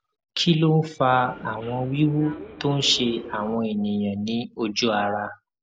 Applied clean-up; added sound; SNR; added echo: none; Subway, metro, underground; 16 dB; none.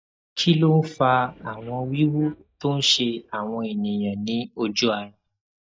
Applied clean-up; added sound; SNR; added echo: neural mask model DeepFilterNet 3.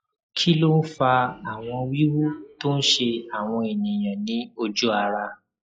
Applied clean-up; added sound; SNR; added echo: classical method log-MMSE.